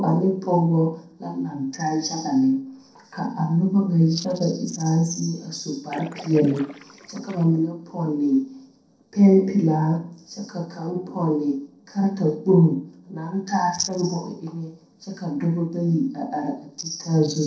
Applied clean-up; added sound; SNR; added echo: neural separator model SepFormer DNS4.